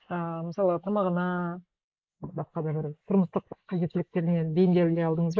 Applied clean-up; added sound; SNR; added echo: neural mask model Resemble Enhance denoiser.